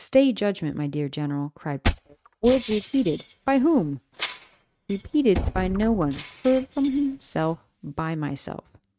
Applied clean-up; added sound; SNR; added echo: neural mask model RNNoise.